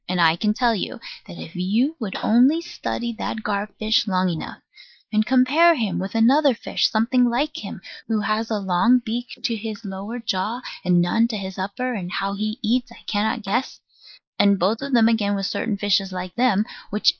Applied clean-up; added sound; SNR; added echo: neural mask model Resemble Enhance denoiser.